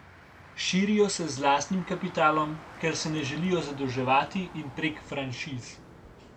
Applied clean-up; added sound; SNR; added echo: none; Motor vehicle (road); 18 dB; none.